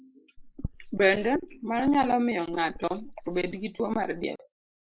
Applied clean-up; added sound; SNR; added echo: neural mask model Resemble Enhance denoiser.